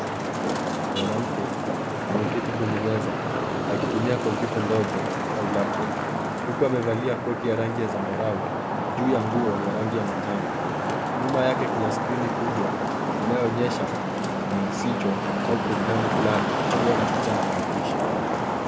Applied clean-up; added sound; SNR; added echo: none; Traffic noise, roadway noise; -3 dB; none.